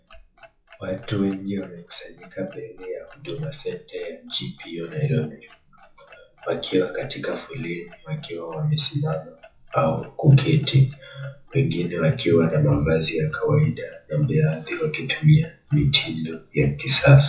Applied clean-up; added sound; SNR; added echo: classical method WPE with log-MMSE.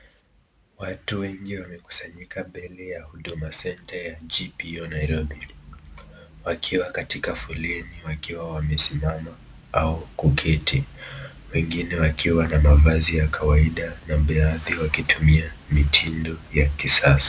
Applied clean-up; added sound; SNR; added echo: none; none; none; none.